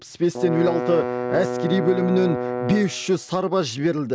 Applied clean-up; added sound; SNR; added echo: none; Bowed string instrument; 5 dB; none.